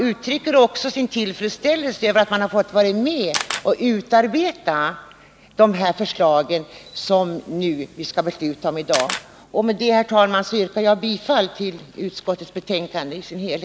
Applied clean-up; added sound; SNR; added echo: none; Camera; 13 dB; none.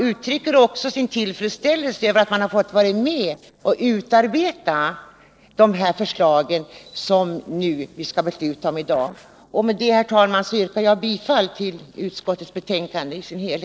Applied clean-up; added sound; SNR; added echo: neural separator model SepFormer DNS4.